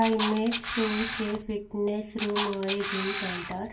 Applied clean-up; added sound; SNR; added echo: none; Camera; 0 dB; reverberation time 0.2 s.